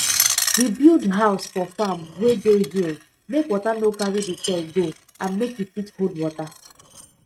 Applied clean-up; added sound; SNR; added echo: neural mask model RNNoise.